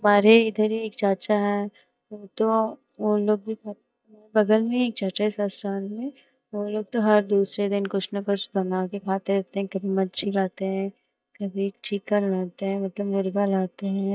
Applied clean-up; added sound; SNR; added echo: neural mask model DeepFilterNet 3.